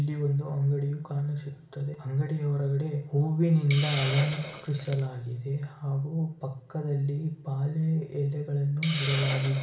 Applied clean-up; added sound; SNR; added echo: none; Hiss; 12 dB; reverberation time 0.9 s.